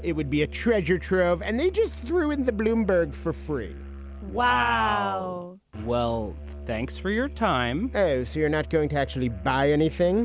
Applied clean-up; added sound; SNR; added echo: none; Musical instrument; 13 dB; none.